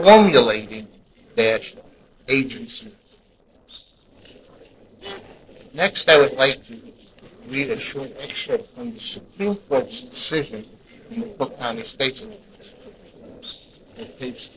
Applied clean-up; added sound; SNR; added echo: neural separator model SepFormer DNS4.